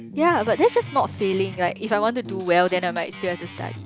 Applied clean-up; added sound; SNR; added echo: none; Guitar; 14 dB; none.